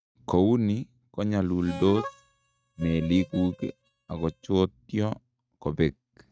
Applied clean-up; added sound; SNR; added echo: neural mask model RNNoise.